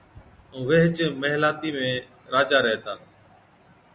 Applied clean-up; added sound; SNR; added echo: none; none; none; none.